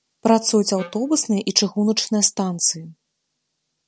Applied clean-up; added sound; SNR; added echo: none; Wind instrument, woodwind instrument; 18 dB; none.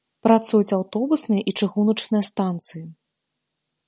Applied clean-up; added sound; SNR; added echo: none; none; none; none.